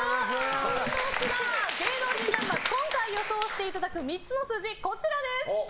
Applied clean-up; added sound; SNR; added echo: none; Mechanisms; 15 dB; none.